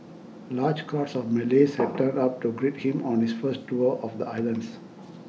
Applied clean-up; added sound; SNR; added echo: none; none; none; none.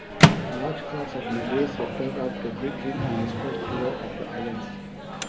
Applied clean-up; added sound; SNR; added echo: none; Microwave oven; -5 dB; none.